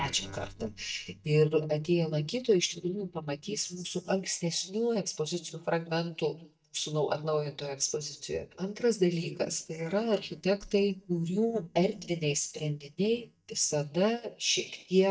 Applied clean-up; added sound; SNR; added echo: neural mask model DeepFilterNet 3.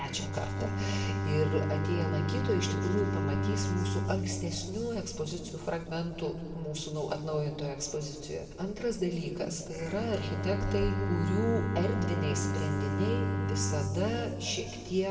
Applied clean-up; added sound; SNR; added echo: none; Bowed string instrument; 1 dB; reverberation time 2.2 s.